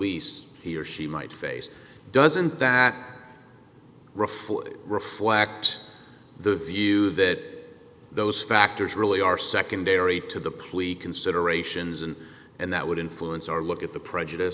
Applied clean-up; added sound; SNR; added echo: none; none; none; none.